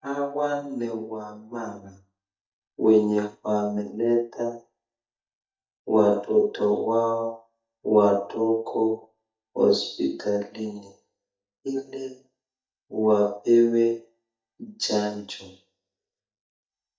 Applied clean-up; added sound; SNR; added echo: neural mask model DeepFilterNet 3.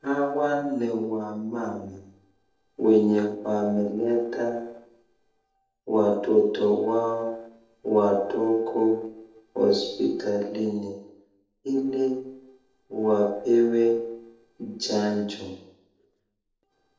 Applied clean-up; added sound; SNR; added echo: neural separator model SepFormer DNS4.